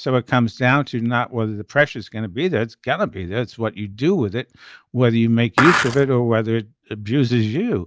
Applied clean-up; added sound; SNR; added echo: none; Skateboard; -1 dB; none.